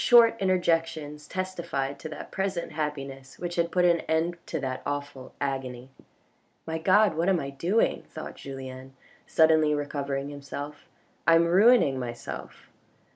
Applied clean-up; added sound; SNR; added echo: none; none; none; none.